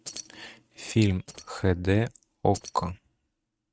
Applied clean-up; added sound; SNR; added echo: neural mask model RNNoise.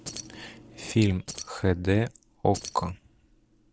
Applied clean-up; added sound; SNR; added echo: none; Keys jangling; 17 dB; none.